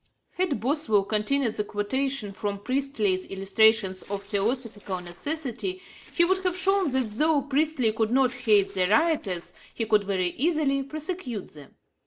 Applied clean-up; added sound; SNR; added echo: neural separator model SepFormer DNS4.